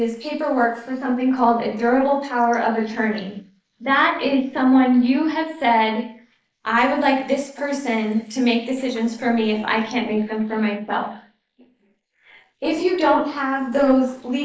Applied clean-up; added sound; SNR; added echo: neural mask model Resemble Enhance denoiser.